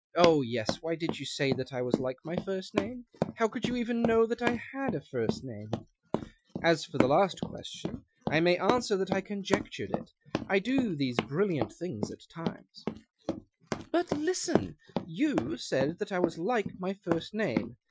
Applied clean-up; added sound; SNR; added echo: classical method Wiener filter.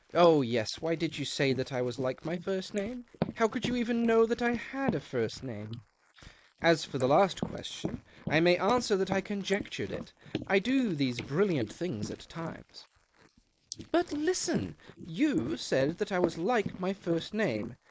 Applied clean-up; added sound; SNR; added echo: neural mask model Resemble Enhance denoiser.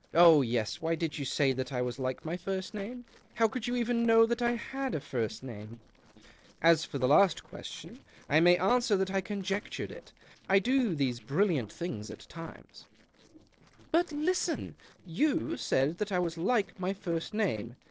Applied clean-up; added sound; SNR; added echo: neural separator model SepFormer DNS4.